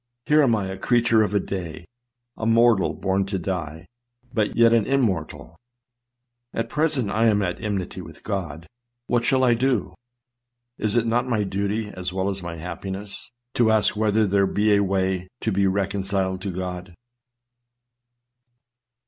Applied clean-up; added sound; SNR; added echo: none; none; none; none.